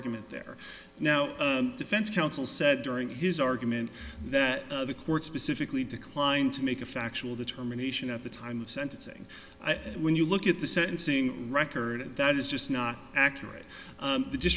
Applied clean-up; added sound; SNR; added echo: none; none; none; none.